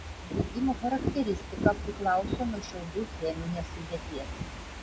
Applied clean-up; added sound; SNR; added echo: none; Fireworks / Ocean; 3 dB; none.